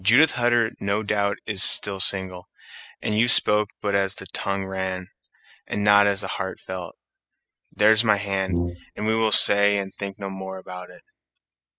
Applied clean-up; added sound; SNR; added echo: classical method spectral subtraction.